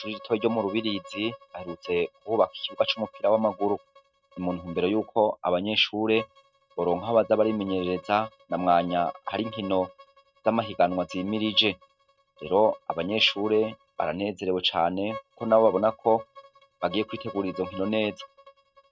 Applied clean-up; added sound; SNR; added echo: neural mask model RNNoise.